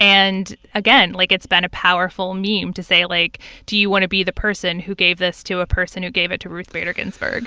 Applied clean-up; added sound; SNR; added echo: none; none; none; none.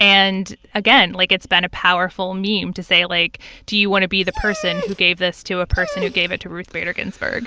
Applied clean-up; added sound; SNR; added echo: none; Dog; 12 dB; none.